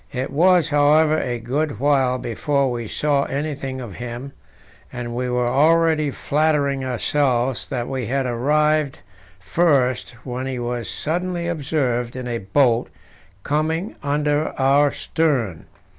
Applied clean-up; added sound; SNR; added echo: none; none; none; none.